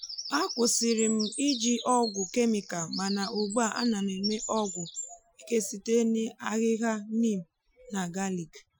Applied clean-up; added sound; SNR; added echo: classical method Wiener filter.